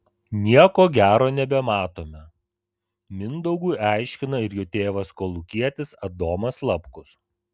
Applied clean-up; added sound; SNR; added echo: none; none; none; none.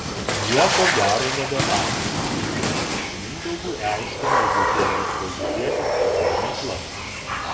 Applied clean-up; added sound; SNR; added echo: none; Water / Splash, splatter; -5 dB; reverberation time 1.4 s.